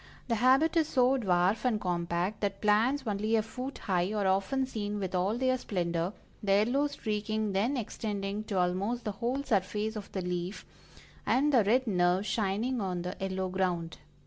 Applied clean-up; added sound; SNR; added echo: none; none; none; none.